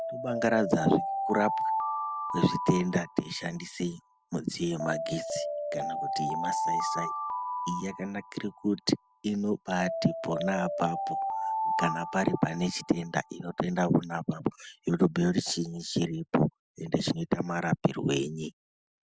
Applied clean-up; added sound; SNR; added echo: none; Alarm; 5 dB; none.